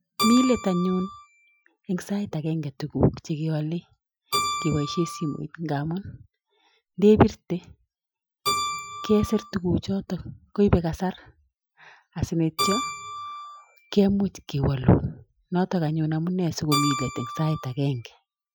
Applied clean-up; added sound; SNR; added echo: classical method Wiener filter.